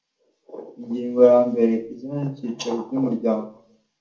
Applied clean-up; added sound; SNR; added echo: none; none; none; reverberation time 0.4 s.